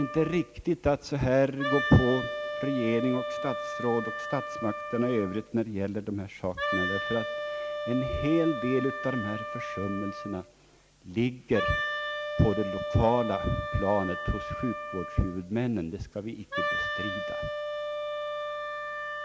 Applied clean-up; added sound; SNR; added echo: none; Wind instrument, woodwind instrument; 5 dB; none.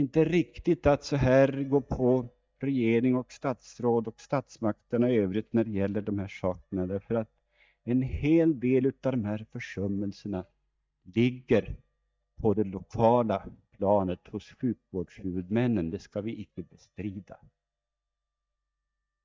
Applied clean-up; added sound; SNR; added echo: neural mask model DeepFilterNet 3.